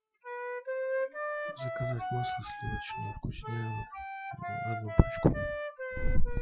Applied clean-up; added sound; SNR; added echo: classical method Wiener filter.